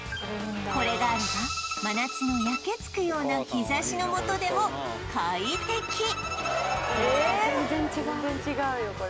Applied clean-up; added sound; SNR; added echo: none; Bowed string instrument; 8 dB; none.